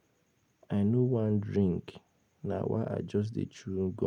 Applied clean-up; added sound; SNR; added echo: none; none; none; none.